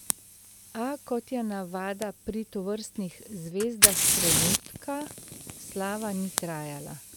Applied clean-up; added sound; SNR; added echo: none; Fire; -3 dB; none.